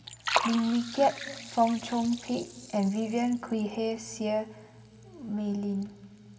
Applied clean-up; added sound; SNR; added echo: none; Liquid; 9 dB; reverberation time 1.8 s.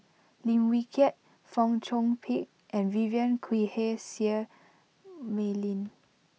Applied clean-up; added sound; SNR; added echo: none; none; none; none.